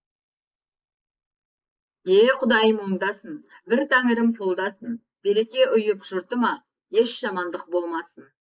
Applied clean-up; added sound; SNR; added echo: neural mask model Resemble Enhance denoiser.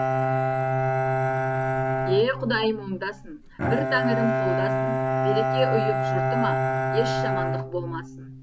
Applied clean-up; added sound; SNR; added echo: none; Bowed string instrument; -4 dB; none.